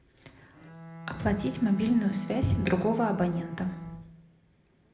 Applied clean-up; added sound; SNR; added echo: none; Bowed string instrument; 12 dB; reverberation time 0.9 s.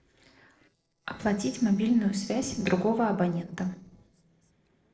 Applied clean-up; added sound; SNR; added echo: neural separator model SepFormer DNS4.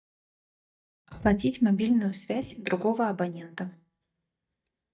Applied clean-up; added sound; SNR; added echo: neural mask model DeepFilterNet 3.